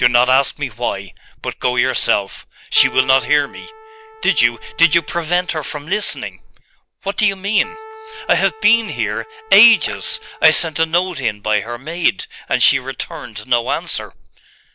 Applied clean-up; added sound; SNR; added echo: none; Keyboard (musical) + Splash, splatter; 20 dB; none.